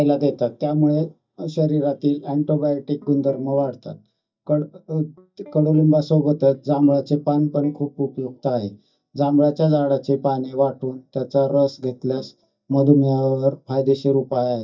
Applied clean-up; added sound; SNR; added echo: neural mask model DeepFilterNet 3.